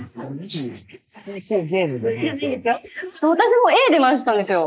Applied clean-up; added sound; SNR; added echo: neural mask model Resemble Enhance denoiser.